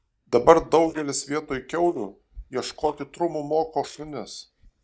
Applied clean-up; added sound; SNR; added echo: neural mask model DeepFilterNet 3.